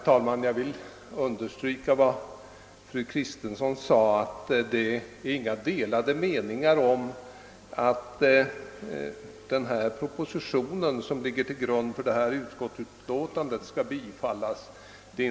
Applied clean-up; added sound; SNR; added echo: none; none; none; reverberation time 0.4 s.